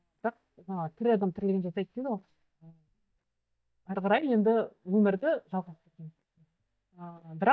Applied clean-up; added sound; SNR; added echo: neural mask model DeepFilterNet 3.